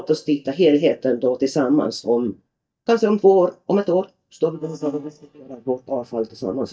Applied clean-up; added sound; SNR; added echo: neural mask model DeepFilterNet 3.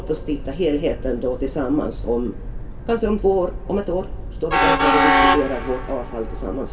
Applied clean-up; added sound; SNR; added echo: none; Train; 0 dB; reverberation time 0.2 s.